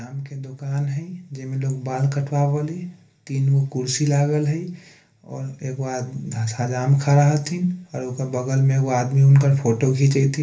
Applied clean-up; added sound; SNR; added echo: none; none; none; reverberation time 0.3 s.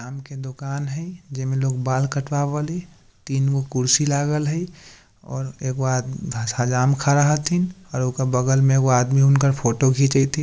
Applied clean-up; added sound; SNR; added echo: none; none; none; none.